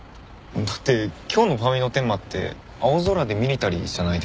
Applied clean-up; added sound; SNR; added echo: none; Thump, thud; 14 dB; none.